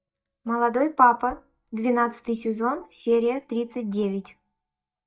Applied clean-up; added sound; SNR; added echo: neural mask model DeepFilterNet 3.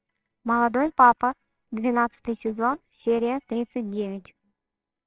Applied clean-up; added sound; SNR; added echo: neural separator model SepFormer WHAMR!.